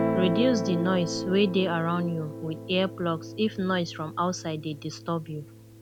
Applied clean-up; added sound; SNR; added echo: none; Guitar; 6 dB; none.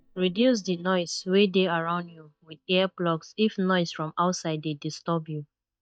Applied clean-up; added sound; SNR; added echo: neural mask model DeepFilterNet 3.